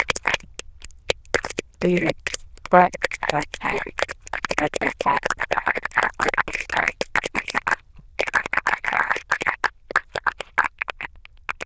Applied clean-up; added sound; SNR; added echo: neural diffusion model UNIVERSE++.